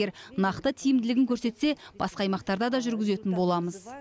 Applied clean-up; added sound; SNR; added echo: none; none; none; none.